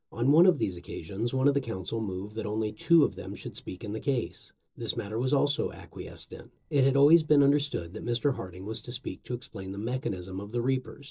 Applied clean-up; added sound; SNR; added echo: neural separator model SepFormer DNS4.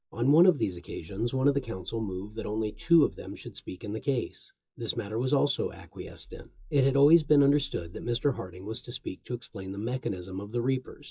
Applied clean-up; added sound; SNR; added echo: classical method WPE with log-MMSE.